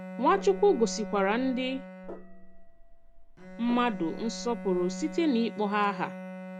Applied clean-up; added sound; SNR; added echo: none; Bowed string instrument + Gong; 11 dB; none.